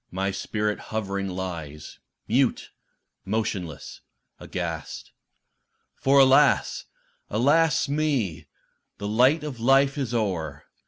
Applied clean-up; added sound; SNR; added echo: none; none; none; none.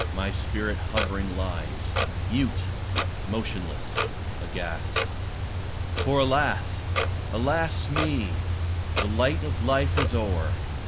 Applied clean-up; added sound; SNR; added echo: none; Clock; -2 dB; none.